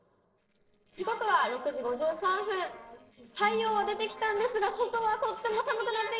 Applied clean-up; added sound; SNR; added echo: neural separator model SepFormer DNS4.